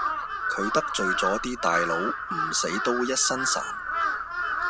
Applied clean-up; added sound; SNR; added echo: none; Crow; -1 dB; none.